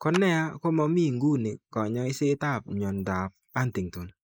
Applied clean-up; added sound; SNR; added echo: neural mask model Resemble Enhance denoiser.